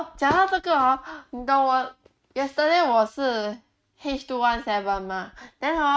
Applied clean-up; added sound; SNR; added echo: neural mask model RNNoise.